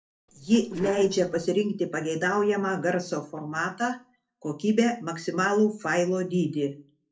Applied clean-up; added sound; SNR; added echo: neural separator model SepFormer DNS4.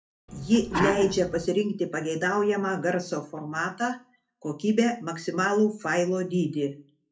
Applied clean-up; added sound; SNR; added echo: none; Sneeze; 4 dB; reverberation time 0.3 s.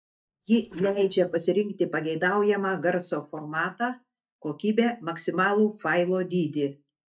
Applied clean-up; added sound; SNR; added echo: neural mask model DeepFilterNet 3.